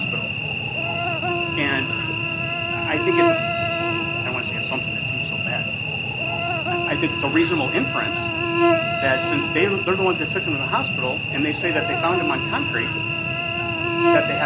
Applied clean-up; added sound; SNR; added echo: none; Cricket / Buzz; -4 dB; none.